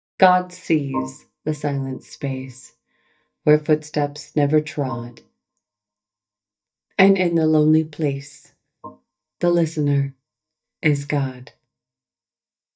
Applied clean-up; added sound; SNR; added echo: neural mask model DeepFilterNet 3.